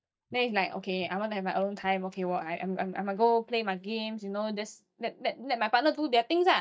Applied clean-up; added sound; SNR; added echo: neural mask model DeepFilterNet 3.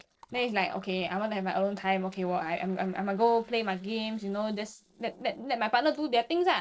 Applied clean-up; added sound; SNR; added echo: neural separator model SepFormer DNS4.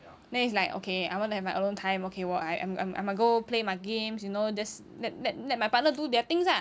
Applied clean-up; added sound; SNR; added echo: none; none; none; none.